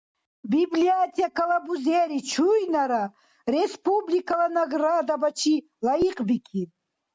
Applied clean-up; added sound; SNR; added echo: none; none; none; none.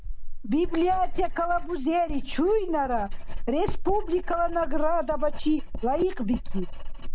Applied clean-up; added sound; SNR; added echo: none; Writing; 1 dB; none.